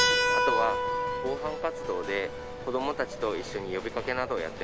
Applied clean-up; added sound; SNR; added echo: none; Keyboard (musical); -1 dB; none.